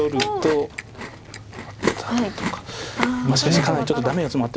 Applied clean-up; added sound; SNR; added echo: none; Chewing, mastication; 7 dB; none.